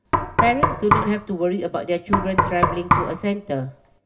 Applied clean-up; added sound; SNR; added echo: none; Knock; -1 dB; reverberation time 0.4 s.